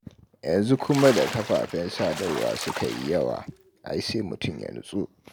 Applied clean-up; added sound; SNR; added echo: none; Splash, splatter; 10 dB; none.